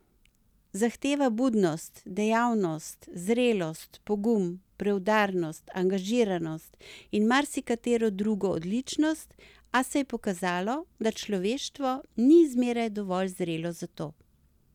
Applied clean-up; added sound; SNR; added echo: none; none; none; none.